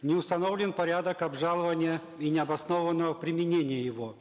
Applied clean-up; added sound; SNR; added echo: none; none; none; none.